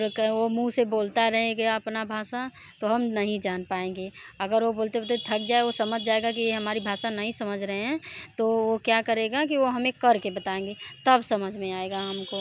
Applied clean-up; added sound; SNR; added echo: none; none; none; none.